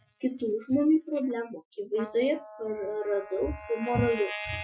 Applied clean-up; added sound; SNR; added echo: classical method Wiener filter.